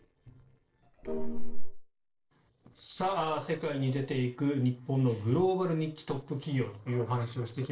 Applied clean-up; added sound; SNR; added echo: neural separator model SepFormer DNS4.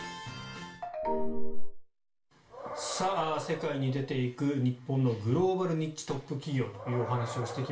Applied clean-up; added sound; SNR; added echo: none; Animal; 15 dB; reverberation time 0.3 s.